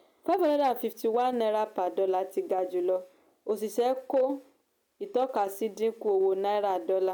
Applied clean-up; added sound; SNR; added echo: none; none; none; none.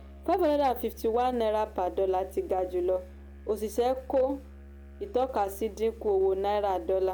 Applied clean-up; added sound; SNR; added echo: none; Musical instrument; 18 dB; none.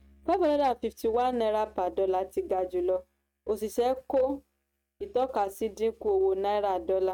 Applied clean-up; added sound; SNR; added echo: neural mask model RNNoise.